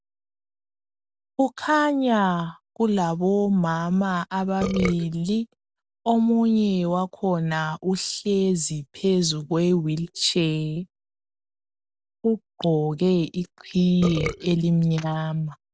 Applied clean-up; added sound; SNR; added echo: none; Burping, eructation; 5 dB; none.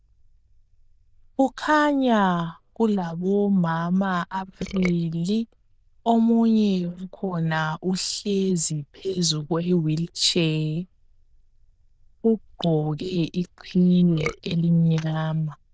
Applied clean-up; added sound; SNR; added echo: neural diffusion model UNIVERSE++.